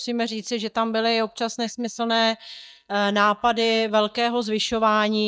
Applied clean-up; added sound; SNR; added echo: neural mask model DeepFilterNet 3.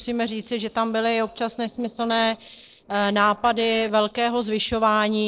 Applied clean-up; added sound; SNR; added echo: neural separator model SepFormer DNS4.